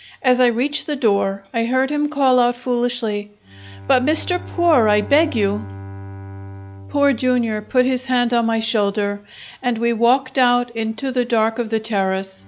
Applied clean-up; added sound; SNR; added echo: none; Bowed string instrument; 19 dB; none.